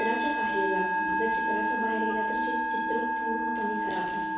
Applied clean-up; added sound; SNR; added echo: none; Musical instrument; -5 dB; reverberation time 1.1 s.